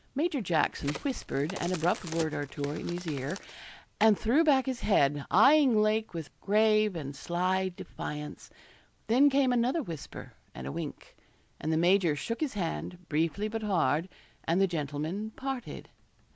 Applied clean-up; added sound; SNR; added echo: none; Crack; 14 dB; none.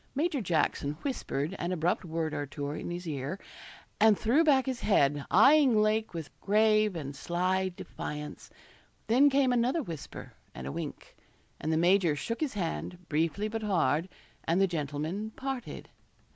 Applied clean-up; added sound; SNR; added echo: none; none; none; none.